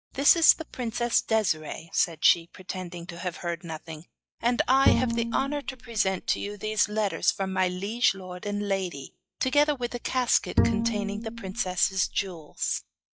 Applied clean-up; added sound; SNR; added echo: classical method log-MMSE.